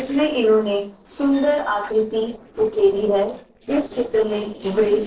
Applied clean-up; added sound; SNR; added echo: neural separator model SepFormer DNS4.